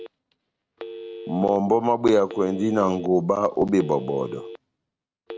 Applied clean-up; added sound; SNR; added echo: neural mask model RNNoise.